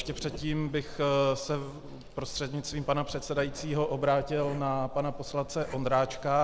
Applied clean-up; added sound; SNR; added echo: none; Writing; 12 dB; none.